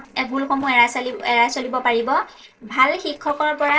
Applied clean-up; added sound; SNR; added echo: neural separator model SepFormer DNS4.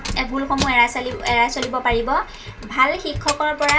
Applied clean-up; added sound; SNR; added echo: none; Keys jangling; 9 dB; reverberation time 0.2 s.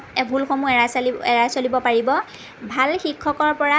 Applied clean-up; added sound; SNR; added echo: none; none; none; none.